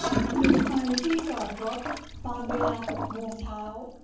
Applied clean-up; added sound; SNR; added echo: none; Toilet flush / Gurgling; -3 dB; reverberation time 0.7 s.